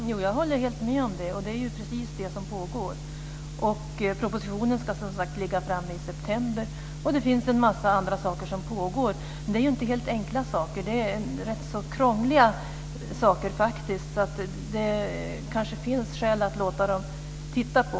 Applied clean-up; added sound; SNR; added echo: none; none; none; none.